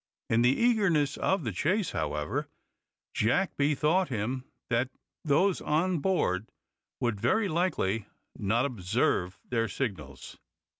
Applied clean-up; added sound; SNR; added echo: none; none; none; none.